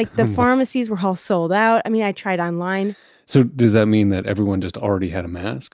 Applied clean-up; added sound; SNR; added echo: none; none; none; none.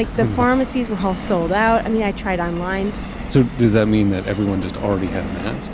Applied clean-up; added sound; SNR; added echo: none; Subway, metro, underground; 9 dB; none.